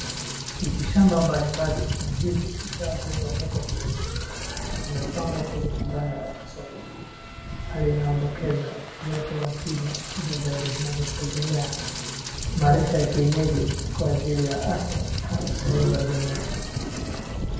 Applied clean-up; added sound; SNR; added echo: none; Rain; 3 dB; reverberation time 0.8 s.